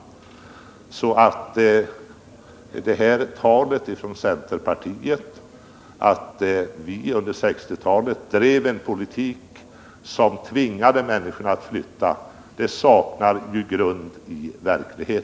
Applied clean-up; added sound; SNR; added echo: none; none; none; none.